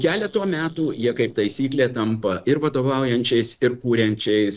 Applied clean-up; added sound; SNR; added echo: neural separator model SepFormer DNS4.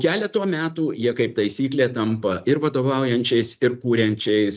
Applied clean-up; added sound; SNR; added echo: none; none; none; none.